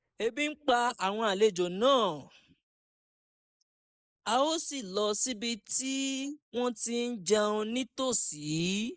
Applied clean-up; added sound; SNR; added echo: neural mask model Resemble Enhance denoiser.